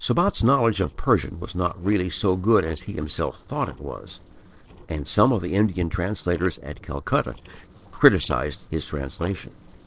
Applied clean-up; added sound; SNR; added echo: neural separator model SepFormer DNS4.